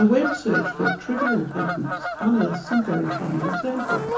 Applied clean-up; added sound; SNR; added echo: none; Bird vocalization, bird call, bird song / Fowl; 5 dB; reverberation time 0.7 s.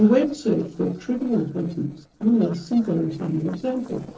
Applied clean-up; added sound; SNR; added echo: neural separator model SepFormer DNS4.